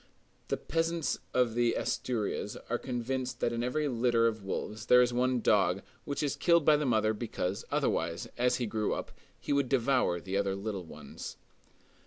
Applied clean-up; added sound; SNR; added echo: none; none; none; none.